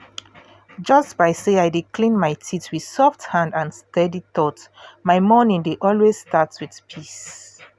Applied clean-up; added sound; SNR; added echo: none; none; none; none.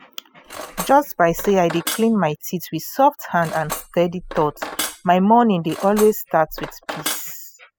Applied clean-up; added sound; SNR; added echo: classical method spectral subtraction.